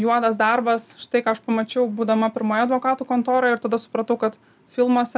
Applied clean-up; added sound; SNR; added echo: none; none; none; none.